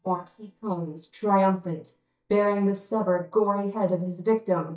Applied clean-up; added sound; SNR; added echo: neural mask model DeepFilterNet 3.